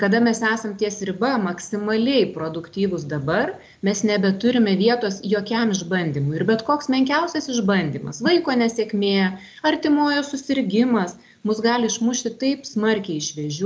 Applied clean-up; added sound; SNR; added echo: none; none; none; none.